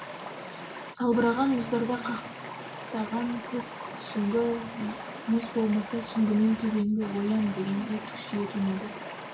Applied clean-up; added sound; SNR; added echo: none; Stream; 10 dB; reverberation time 0.4 s.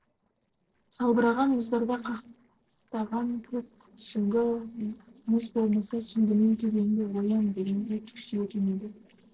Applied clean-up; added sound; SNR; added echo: neural separator model SepFormer DNS4.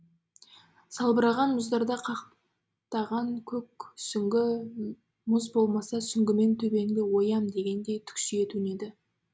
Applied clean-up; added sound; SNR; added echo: none; none; none; none.